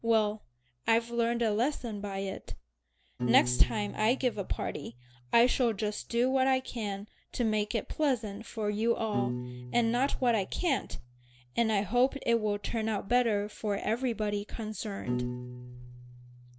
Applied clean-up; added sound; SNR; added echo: none; Piano; 12 dB; none.